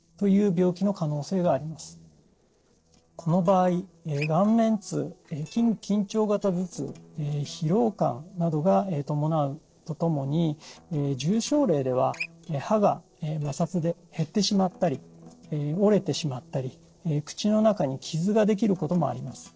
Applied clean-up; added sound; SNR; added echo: neural separator model SepFormer DNS4.